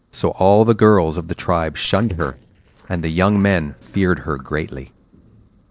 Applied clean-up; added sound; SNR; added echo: neural separator model SepFormer DNS4.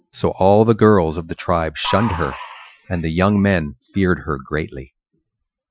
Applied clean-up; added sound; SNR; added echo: classical method Wiener filter.